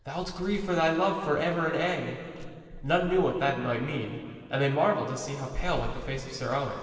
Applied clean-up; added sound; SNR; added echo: neural separator model SepFormer DNS4.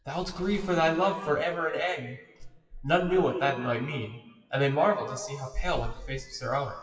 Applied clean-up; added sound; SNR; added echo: classical method WPE with log-MMSE.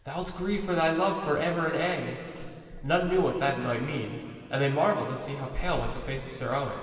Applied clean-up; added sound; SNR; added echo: none; Crushing; 19 dB; reverberation time 2.6 s.